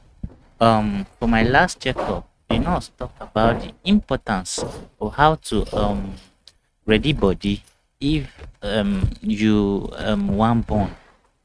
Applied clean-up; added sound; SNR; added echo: neural mask model RNNoise.